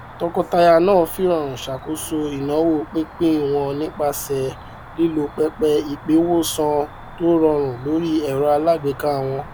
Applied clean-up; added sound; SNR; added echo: none; Cricket; 18 dB; none.